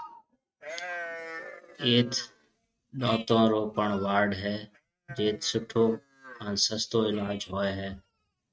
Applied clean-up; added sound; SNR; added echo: neural mask model RNNoise.